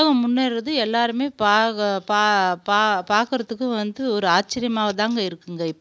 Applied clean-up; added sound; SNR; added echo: none; none; none; none.